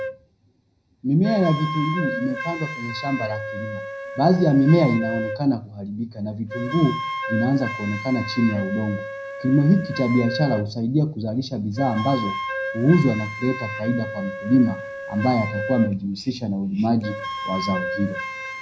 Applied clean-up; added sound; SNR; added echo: none; Wind instrument, woodwind instrument; 9 dB; reverberation time 0.4 s.